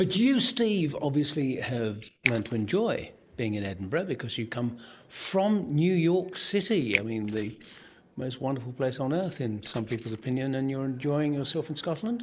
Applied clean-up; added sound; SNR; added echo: neural mask model Resemble Enhance denoiser.